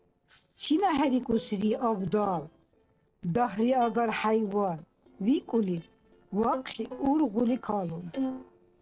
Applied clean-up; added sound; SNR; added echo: neural separator model SepFormer DNS4.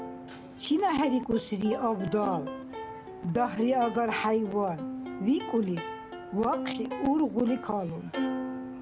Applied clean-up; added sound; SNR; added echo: none; Plucked string instrument; 9 dB; none.